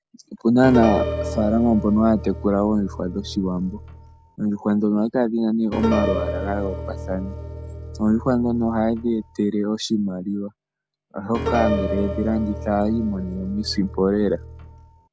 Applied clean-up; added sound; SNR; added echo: none; Piano; 6 dB; none.